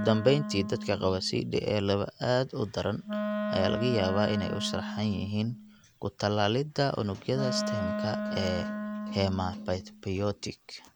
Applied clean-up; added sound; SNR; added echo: none; Wind instrument, woodwind instrument; 6 dB; none.